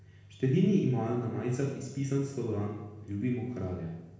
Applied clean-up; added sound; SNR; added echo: none; none; none; reverberation time 0.9 s.